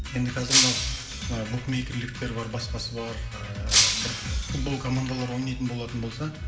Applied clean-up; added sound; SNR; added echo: none; Shatter; -3 dB; reverberation time 2.1 s.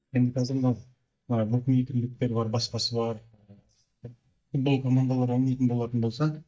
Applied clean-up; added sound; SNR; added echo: neural mask model DeepFilterNet 3.